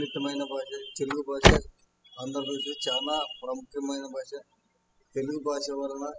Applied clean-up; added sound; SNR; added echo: classical method spectral subtraction.